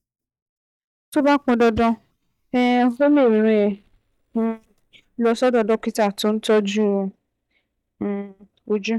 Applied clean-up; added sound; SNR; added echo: neural mask model DeepFilterNet 3.